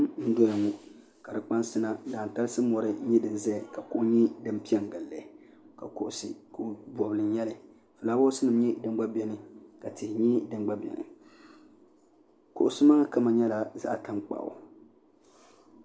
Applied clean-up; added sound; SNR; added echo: none; none; none; none.